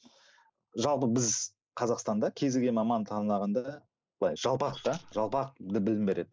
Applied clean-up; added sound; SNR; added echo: neural mask model Resemble Enhance denoiser.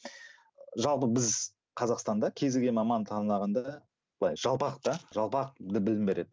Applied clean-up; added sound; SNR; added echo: none; none; none; none.